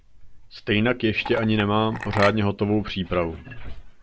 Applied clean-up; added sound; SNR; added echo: none; Chink, clink; 8 dB; none.